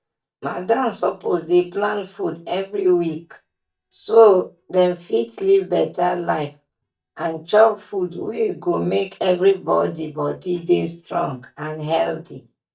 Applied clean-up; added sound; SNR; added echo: neural mask model DeepFilterNet 3.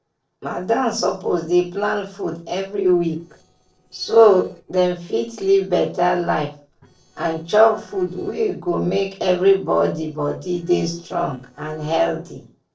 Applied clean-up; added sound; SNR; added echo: neural separator model SepFormer DNS4.